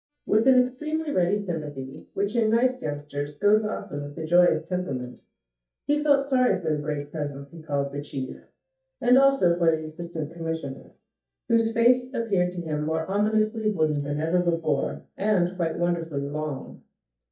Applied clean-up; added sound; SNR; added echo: neural mask model DeepFilterNet 3.